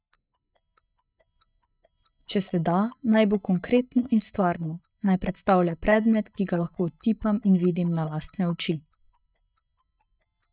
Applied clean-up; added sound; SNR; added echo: neural mask model DeepFilterNet 3.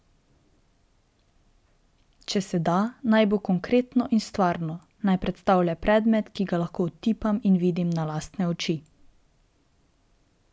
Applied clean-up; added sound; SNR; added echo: none; none; none; none.